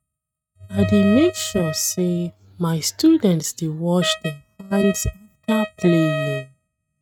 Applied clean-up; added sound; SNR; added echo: neural mask model RNNoise.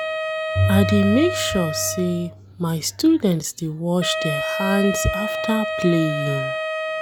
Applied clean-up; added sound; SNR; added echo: none; Wind instrument, woodwind instrument + Bowed string instrument; 3 dB; none.